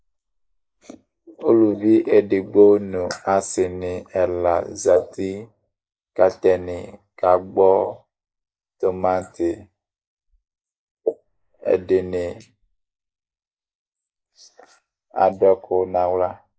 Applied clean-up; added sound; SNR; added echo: neural mask model Resemble Enhance denoiser.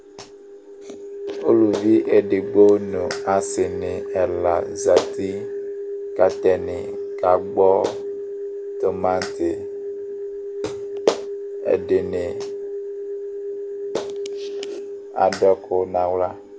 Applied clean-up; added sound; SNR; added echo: none; Clapping; 13 dB; none.